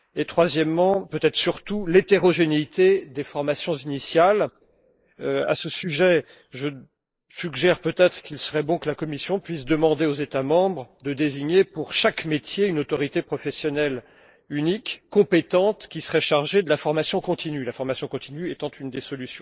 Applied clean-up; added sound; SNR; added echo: neural mask model Resemble Enhance denoiser.